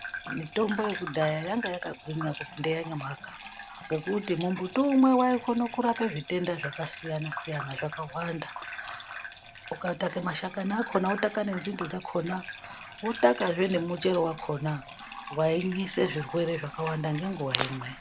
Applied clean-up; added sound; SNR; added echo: none; Bathtub (filling or washing) / Gurgling; 12 dB; none.